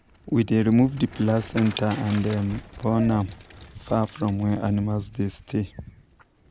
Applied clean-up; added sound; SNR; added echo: none; Bicycle; 16 dB; none.